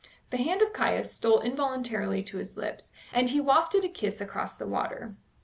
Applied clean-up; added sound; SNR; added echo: none; none; none; none.